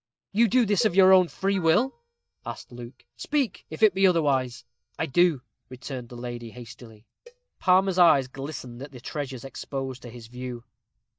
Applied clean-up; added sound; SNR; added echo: neural mask model DeepFilterNet 3.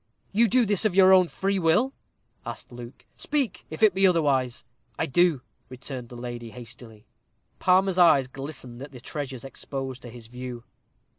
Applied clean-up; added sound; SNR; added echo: none; none; none; none.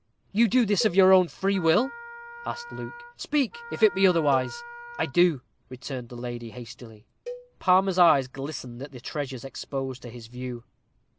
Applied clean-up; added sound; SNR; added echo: none; Cowbell + Wind instrument, woodwind instrument; 15 dB; none.